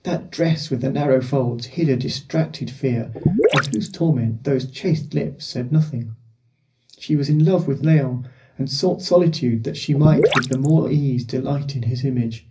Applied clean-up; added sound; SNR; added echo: none; Gurgling / Liquid; 0 dB; reverberation time 0.4 s.